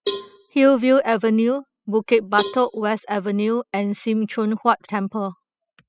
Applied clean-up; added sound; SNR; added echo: classical method spectral subtraction.